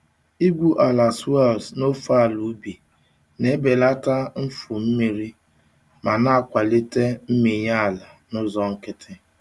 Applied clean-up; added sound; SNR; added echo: none; none; none; none.